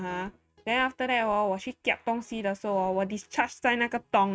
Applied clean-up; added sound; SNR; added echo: neural mask model RNNoise.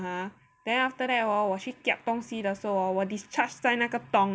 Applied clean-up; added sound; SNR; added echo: none; none; none; none.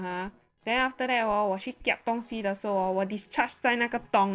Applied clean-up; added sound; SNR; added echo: neural separator model SepFormer DNS4.